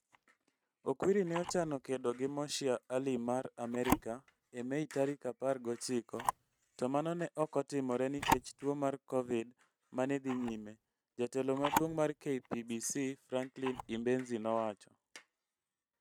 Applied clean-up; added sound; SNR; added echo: neural mask model RNNoise.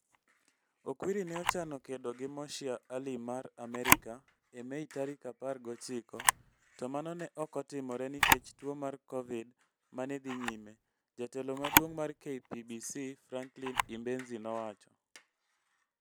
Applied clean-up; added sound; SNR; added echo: none; Camera; -3 dB; none.